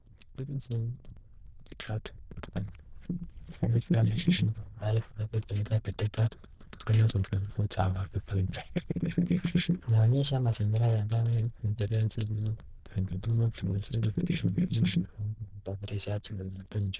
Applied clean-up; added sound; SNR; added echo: neural diffusion model UNIVERSE++.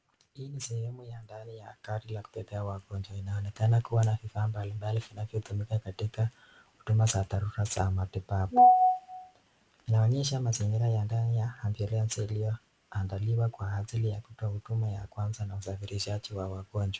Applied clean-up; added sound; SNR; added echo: none; none; none; none.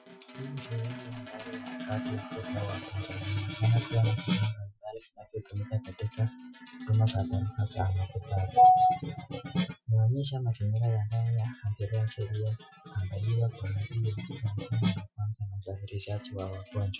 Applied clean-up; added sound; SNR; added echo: classical method Wiener filter.